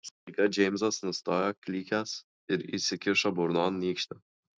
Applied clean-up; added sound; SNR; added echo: none; none; none; none.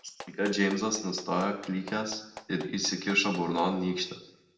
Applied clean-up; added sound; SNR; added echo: none; Clapping; 19 dB; reverberation time 0.7 s.